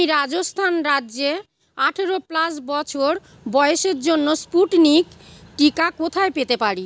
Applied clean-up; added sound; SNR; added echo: none; none; none; none.